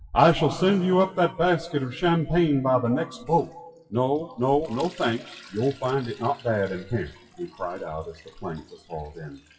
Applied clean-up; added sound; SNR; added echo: classical method WPE with log-MMSE.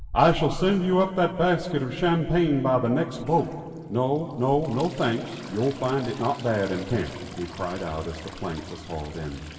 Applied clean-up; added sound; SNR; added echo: none; Trickle, dribble / Toilet flush; 18 dB; reverberation time 2.2 s.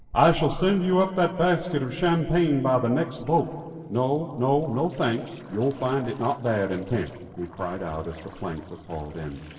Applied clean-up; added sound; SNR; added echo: neural separator model SepFormer DNS4.